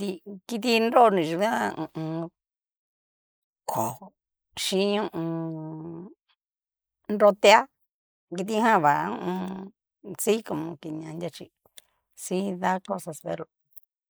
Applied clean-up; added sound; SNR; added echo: neural mask model Resemble Enhance denoiser.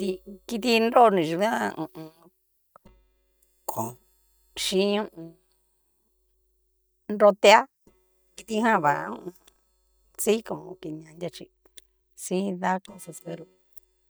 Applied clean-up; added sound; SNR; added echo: neural mask model DeepFilterNet 3.